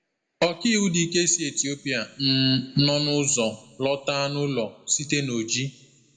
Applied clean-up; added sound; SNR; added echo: none; none; none; reverberation time 1.1 s.